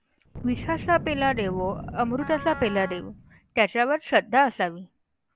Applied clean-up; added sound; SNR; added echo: none; Boom + Wind instrument, woodwind instrument; 13 dB; none.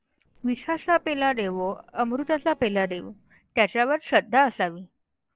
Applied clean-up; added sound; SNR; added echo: neural separator model SepFormer DNS4.